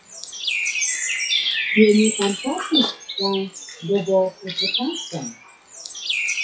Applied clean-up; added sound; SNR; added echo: classical method WPE with log-MMSE.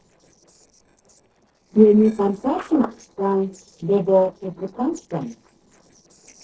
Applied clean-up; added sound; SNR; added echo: neural separator model SepFormer DNS4.